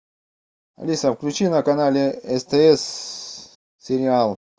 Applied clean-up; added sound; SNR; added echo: none; none; none; none.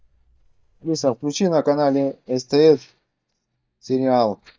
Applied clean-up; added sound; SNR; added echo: neural mask model DeepFilterNet 3.